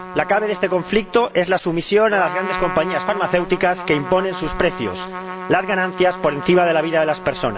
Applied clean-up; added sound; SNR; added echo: none; Trumpet; 11 dB; none.